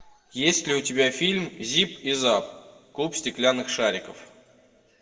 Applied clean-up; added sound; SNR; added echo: none; none; none; reverberation time 0.9 s.